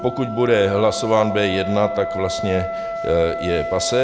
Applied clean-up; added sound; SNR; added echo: none; Wind instrument, woodwind instrument; 7 dB; none.